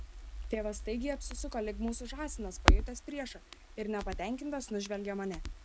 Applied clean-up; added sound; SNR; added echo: none; Crackle; -3 dB; none.